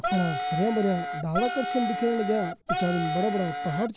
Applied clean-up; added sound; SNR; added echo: none; Wind instrument, woodwind instrument; 3 dB; none.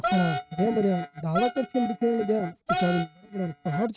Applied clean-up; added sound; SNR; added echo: neural mask model RNNoise.